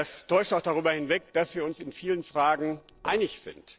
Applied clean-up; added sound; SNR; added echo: neural separator model SepFormer DNS4.